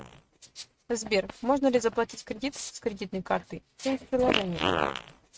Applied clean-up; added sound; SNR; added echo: neural mask model RNNoise.